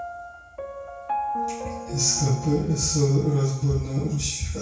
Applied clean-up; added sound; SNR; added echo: none; Piano; 9 dB; reverberation time 0.6 s.